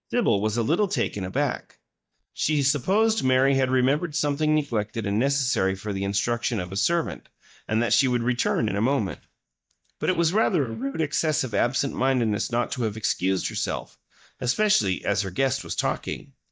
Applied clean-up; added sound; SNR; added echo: neural mask model DeepFilterNet 3.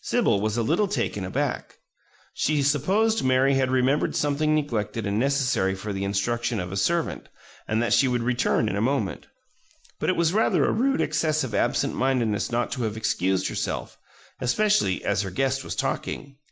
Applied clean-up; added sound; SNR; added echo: none; none; none; none.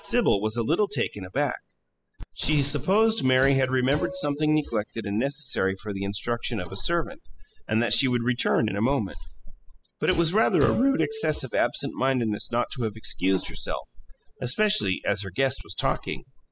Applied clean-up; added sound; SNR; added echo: classical method spectral subtraction.